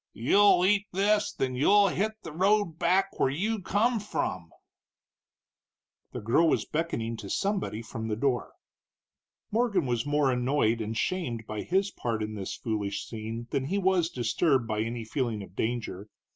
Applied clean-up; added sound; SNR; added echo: none; none; none; none.